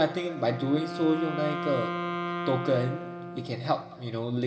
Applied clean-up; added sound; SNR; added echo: none; Wind instrument, woodwind instrument; 6 dB; reverberation time 1.9 s.